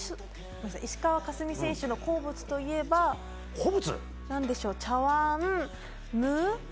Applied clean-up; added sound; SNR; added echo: none; none; none; none.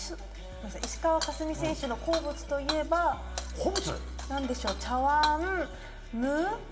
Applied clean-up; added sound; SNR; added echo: none; Shatter; 10 dB; reverberation time 1.5 s.